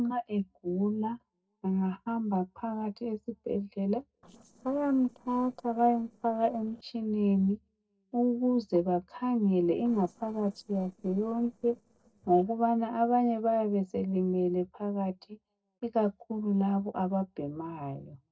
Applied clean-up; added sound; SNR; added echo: neural separator model SepFormer DNS4.